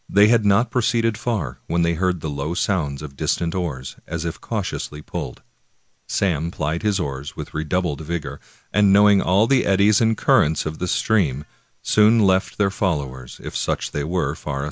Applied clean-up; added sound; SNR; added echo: none; none; none; none.